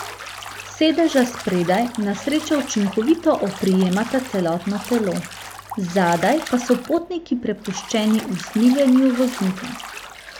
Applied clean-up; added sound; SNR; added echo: none; Bathtub (filling or washing); 14 dB; none.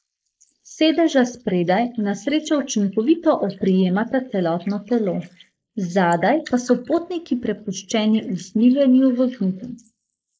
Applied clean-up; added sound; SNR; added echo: neural mask model Resemble Enhance denoiser.